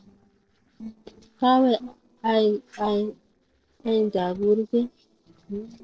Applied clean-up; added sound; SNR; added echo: neural separator model SepFormer DNS4.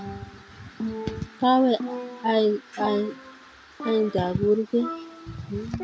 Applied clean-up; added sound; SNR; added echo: none; Percussion; 12 dB; none.